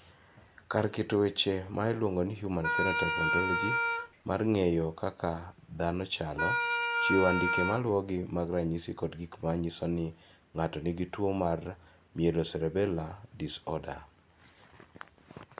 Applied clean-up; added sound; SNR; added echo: none; Wind instrument, woodwind instrument; -2 dB; none.